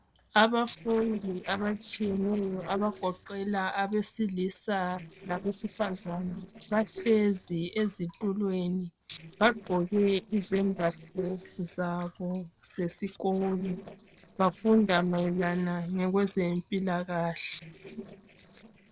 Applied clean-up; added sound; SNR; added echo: neural separator model SepFormer DNS4.